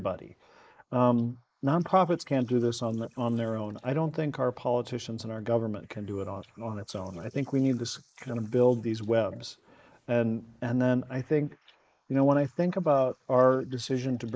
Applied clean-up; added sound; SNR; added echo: neural mask model Resemble Enhance denoiser.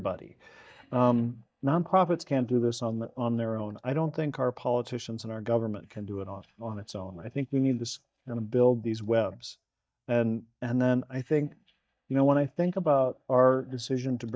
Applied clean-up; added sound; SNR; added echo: neural mask model DeepFilterNet 3.